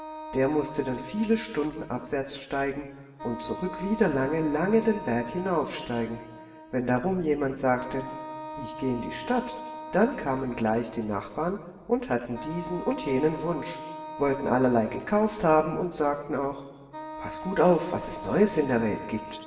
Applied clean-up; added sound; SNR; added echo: none; Wind instrument, woodwind instrument; 13 dB; reverberation time 2.2 s.